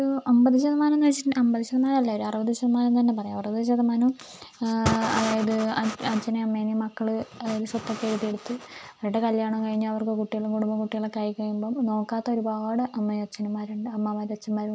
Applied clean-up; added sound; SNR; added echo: none; none; none; none.